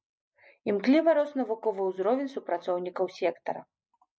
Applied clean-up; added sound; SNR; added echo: none; none; none; none.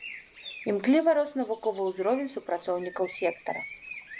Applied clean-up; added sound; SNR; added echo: none; Bird; 15 dB; none.